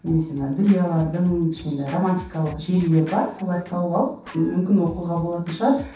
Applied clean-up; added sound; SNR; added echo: none; Scratching (performance technique); 19 dB; reverberation time 0.7 s.